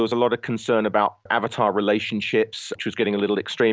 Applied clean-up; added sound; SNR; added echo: none; none; none; none.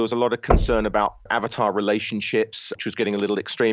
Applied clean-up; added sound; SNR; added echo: none; Knock; 5 dB; none.